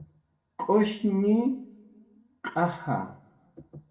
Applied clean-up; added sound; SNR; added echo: none; none; none; reverberation time 0.7 s.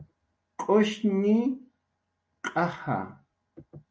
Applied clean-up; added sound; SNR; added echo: none; none; none; none.